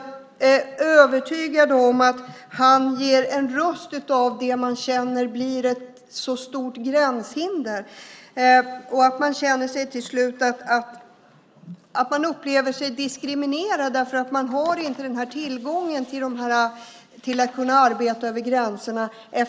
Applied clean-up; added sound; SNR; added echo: none; none; none; none.